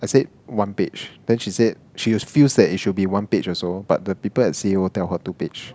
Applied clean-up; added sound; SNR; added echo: none; none; none; none.